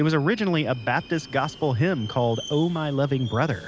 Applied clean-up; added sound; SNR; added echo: none; Subway, metro, underground; 18 dB; none.